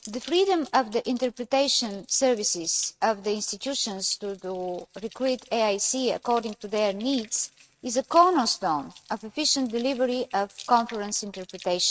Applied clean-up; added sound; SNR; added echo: neural mask model RNNoise.